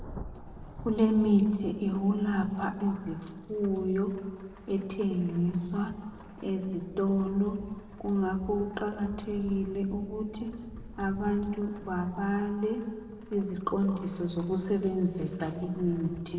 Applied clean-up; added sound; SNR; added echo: none; Rain / Thunderstorm; 17 dB; reverberation time 1.6 s.